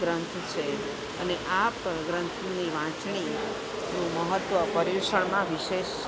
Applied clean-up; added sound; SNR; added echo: none; none; none; none.